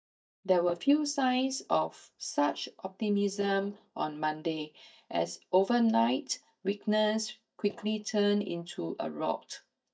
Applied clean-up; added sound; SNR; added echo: neural mask model DeepFilterNet 3.